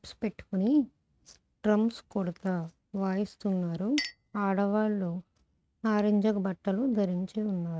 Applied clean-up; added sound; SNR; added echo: neural mask model RNNoise.